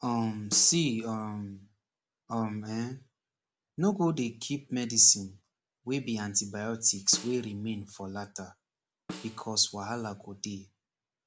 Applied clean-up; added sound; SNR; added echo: none; Snare drum; 18 dB; none.